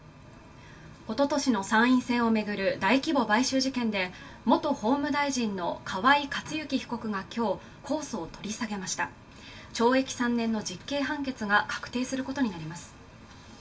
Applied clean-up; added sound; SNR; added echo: none; none; none; reverberation time 0.2 s.